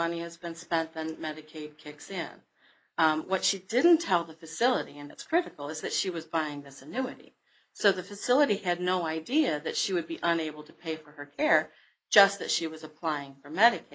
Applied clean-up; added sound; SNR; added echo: neural mask model Resemble Enhance denoiser.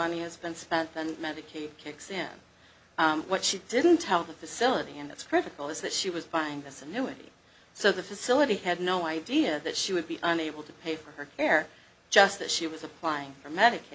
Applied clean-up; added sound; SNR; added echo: none; none; none; none.